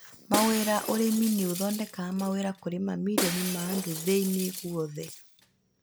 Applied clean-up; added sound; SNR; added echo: none; Shatter; 7 dB; none.